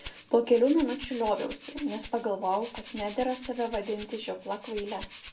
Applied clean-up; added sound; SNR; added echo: none; Rattle (instrument); -2 dB; reverberation time 0.3 s.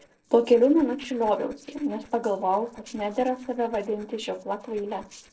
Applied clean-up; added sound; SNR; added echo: neural separator model SepFormer DNS4.